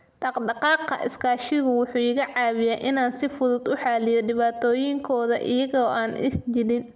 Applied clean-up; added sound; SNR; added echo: none; none; none; none.